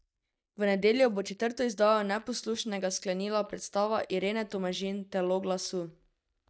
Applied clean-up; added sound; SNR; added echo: neural mask model DeepFilterNet 3.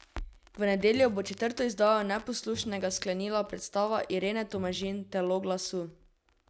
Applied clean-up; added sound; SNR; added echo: none; Bowed string instrument + Crackle; 19 dB; none.